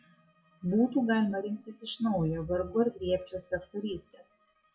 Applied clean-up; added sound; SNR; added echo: classical method WPE with log-MMSE.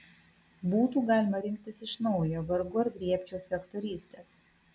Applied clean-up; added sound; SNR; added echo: none; none; none; none.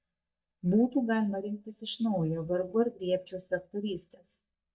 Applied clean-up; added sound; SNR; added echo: neural mask model DeepFilterNet 3.